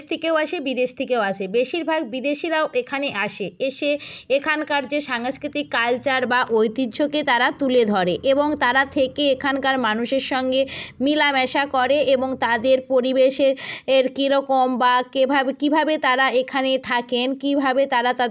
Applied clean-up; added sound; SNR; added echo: none; none; none; none.